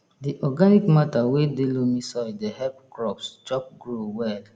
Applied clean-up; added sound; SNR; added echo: none; none; none; none.